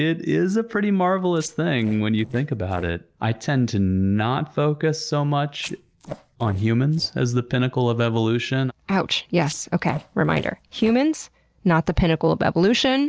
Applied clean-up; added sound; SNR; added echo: neural separator model SepFormer DNS4.